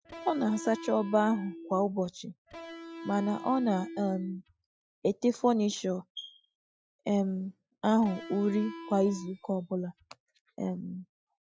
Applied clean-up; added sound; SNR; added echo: classical method Wiener filter.